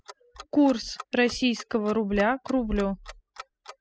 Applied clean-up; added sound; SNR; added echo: classical method spectral subtraction.